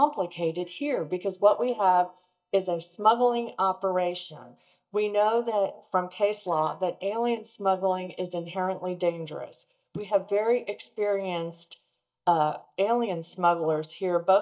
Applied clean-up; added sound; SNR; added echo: neural mask model DeepFilterNet 3.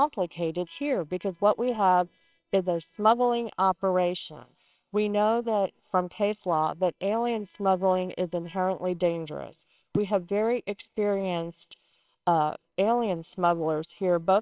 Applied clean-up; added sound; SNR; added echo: neural separator model SepFormer WHAMR!.